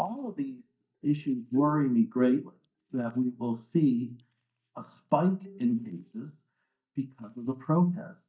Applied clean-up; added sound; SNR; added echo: neural mask model DeepFilterNet 3.